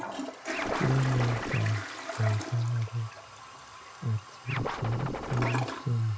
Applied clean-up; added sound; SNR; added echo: none; Scratching (performance technique) + Toilet flush; 5 dB; none.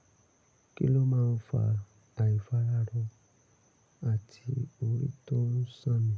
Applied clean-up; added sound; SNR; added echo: none; none; none; none.